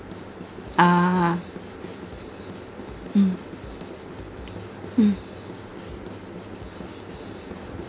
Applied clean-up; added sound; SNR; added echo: none; Drum / Drum kit; 16 dB; none.